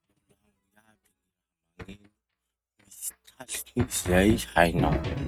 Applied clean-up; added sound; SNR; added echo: neural mask model RNNoise.